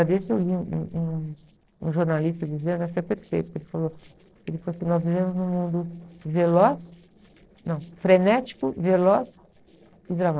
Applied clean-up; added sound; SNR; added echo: neural separator model SepFormer DNS4.